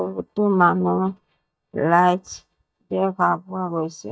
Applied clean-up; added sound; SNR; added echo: neural mask model DeepFilterNet 3.